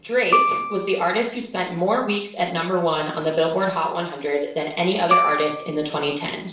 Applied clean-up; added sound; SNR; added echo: none; Piano; 1 dB; reverberation time 0.6 s.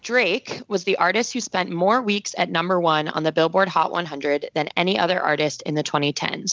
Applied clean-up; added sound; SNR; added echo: none; none; none; none.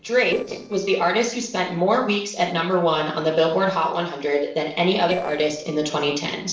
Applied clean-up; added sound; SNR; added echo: neural separator model SepFormer DNS4.